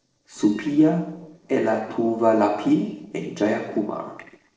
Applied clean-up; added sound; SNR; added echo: neural separator model SepFormer DNS4.